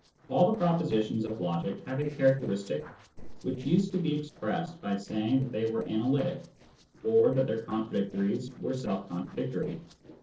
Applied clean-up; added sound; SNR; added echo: neural separator model SepFormer DNS4.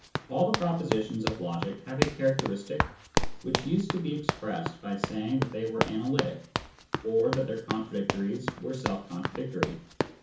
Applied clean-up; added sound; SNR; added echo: none; Run; 2 dB; reverberation time 0.7 s.